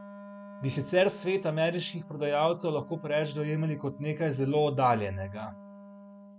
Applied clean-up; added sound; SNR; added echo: none; Wind instrument, woodwind instrument; 17 dB; none.